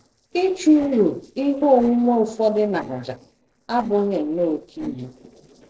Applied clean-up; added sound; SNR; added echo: neural separator model SepFormer DNS4.